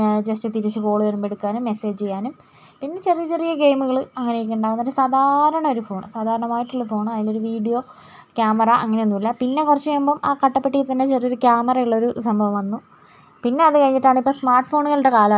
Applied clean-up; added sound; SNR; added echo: none; none; none; none.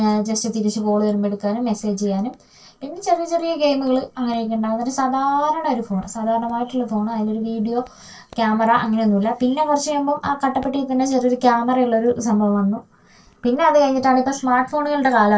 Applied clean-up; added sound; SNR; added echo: neural separator model SepFormer DNS4.